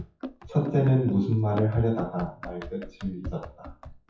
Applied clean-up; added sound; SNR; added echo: classical method WPE with log-MMSE.